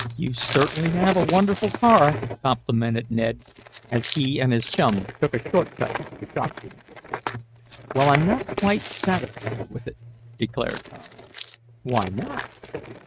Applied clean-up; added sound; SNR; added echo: neural mask model RNNoise.